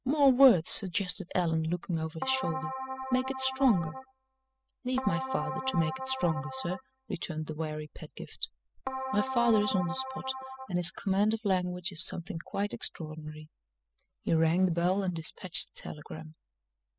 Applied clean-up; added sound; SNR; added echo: classical method spectral subtraction.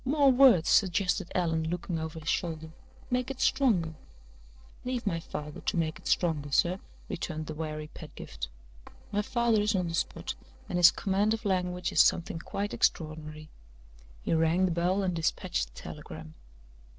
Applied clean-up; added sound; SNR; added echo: neural separator model SepFormer DNS4.